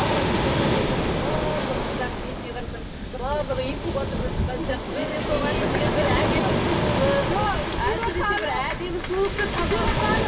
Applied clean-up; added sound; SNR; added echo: none; Waves, surf; -3 dB; reverberation time 2.9 s.